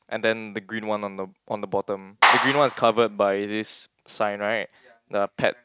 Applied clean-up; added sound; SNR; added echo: neural mask model RNNoise.